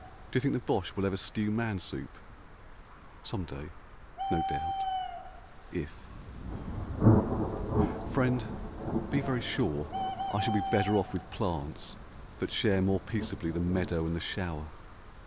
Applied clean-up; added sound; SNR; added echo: none; Thunder + Bird; 1 dB; none.